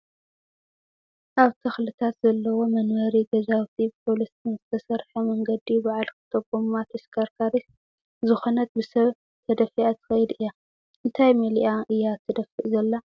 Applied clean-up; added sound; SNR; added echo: none; none; none; none.